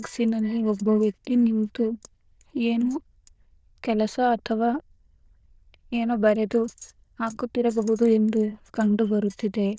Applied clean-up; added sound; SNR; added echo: neural diffusion model UNIVERSE++.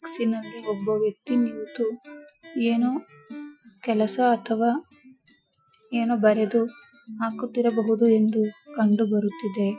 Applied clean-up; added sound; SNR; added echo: classical method Wiener filter.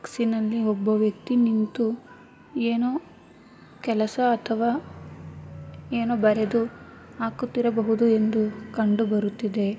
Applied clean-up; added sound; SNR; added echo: none; none; none; none.